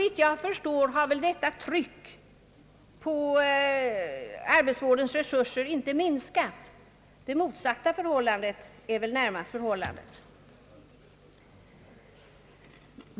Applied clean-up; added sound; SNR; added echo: none; none; none; none.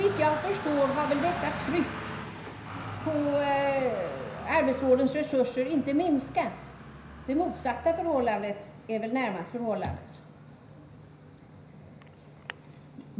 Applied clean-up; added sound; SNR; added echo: none; Traffic noise, roadway noise; 11 dB; reverberation time 0.5 s.